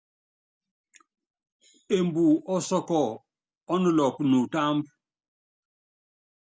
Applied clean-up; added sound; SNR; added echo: none; none; none; none.